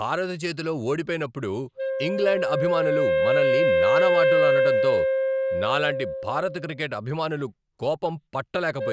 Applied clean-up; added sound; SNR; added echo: none; Wind instrument, woodwind instrument; -3 dB; none.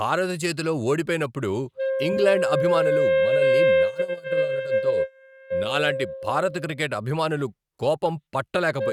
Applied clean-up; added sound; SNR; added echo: neural mask model RNNoise.